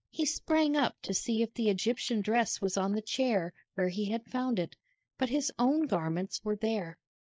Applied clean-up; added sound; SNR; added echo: neural mask model Resemble Enhance denoiser.